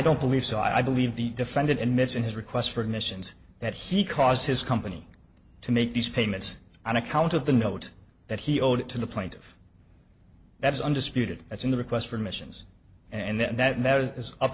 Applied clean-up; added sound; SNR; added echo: none; none; none; none.